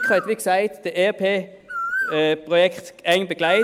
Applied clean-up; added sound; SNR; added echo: none; Bird; 9 dB; none.